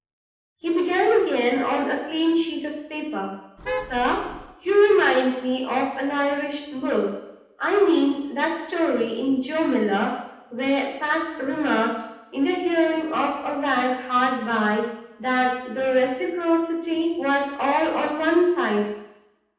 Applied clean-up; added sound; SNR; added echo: none; Traffic noise, roadway noise / Vehicle horn, car horn, honking; 9 dB; reverberation time 0.9 s.